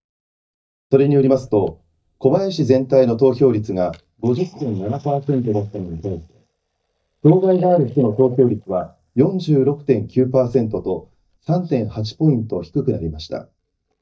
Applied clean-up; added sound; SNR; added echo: neural mask model DeepFilterNet 3.